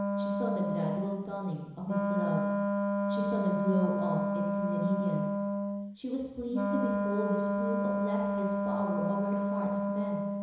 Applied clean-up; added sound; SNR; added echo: none; Wind instrument, woodwind instrument; -5 dB; reverberation time 1.0 s.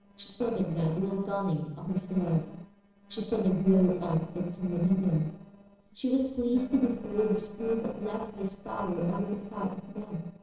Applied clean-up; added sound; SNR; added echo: neural separator model SepFormer DNS4.